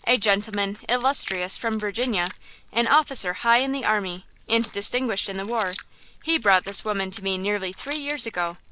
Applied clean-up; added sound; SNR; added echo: none; Chewing, mastication; 17 dB; none.